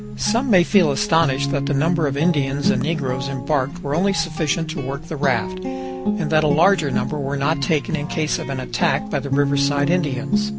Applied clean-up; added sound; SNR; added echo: none; Guitar; 4 dB; none.